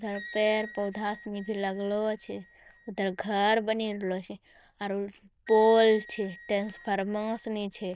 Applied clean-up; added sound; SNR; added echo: neural diffusion model UNIVERSE++.